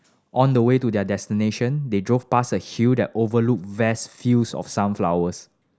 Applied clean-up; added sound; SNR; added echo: none; none; none; none.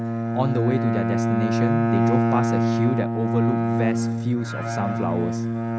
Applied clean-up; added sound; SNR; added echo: none; Bowed string instrument; -5 dB; none.